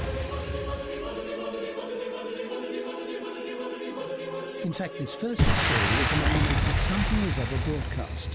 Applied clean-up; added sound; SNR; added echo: none; Boom; -3 dB; none.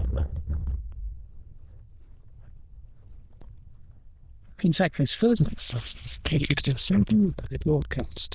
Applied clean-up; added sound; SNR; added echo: neural diffusion model UNIVERSE++.